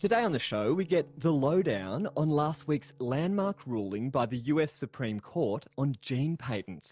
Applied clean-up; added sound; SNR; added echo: neural separator model SepFormer DNS4.